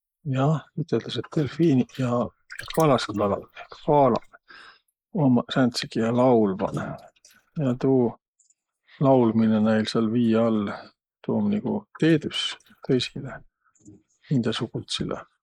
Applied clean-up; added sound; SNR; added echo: neural mask model Resemble Enhance denoiser.